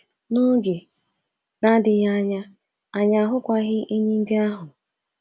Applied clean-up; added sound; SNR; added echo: none; none; none; none.